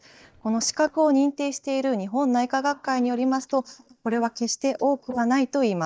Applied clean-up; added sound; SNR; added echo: neural mask model DeepFilterNet 3.